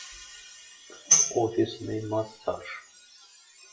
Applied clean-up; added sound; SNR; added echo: classical method WPE with log-MMSE.